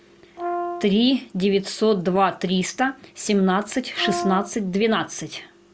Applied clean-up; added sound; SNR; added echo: none; Brass instrument; 8 dB; none.